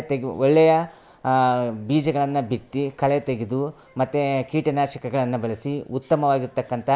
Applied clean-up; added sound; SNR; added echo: none; none; none; none.